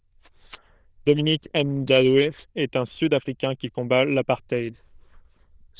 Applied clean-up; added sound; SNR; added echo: neural diffusion model UNIVERSE++.